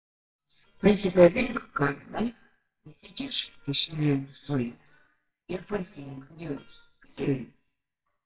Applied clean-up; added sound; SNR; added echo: neural separator model SepFormer WHAMR!.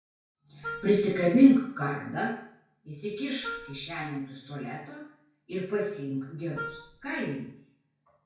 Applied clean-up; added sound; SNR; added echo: none; Wind instrument, woodwind instrument; 13 dB; reverberation time 0.5 s.